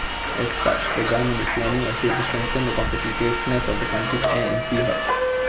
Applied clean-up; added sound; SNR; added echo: none; Subway, metro, underground; -1 dB; none.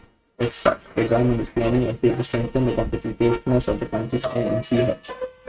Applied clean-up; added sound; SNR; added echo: neural mask model RNNoise.